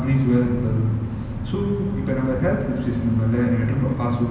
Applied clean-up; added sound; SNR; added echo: none; none; none; none.